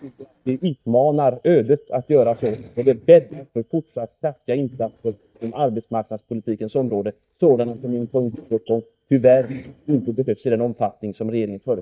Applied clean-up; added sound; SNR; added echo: neural mask model DeepFilterNet 3.